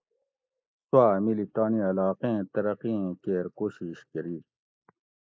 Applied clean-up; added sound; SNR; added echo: neural mask model Resemble Enhance denoiser.